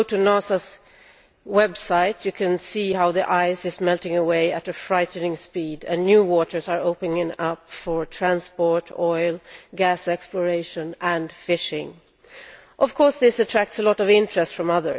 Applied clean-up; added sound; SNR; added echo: none; none; none; none.